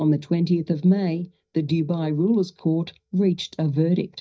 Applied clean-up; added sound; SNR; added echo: neural mask model DeepFilterNet 3.